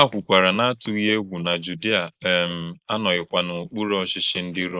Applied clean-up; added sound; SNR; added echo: neural mask model Resemble Enhance denoiser.